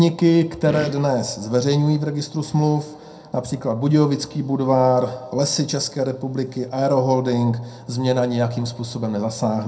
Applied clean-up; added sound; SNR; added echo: none; Fart; 15 dB; reverberation time 0.2 s.